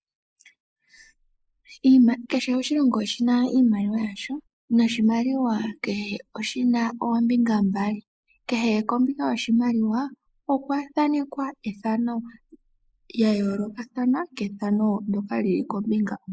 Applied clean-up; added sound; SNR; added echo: neural mask model Resemble Enhance denoiser.